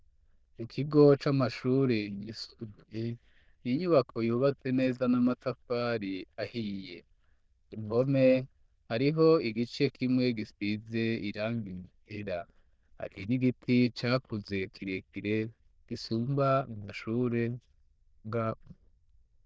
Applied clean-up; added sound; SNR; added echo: neural diffusion model UNIVERSE++.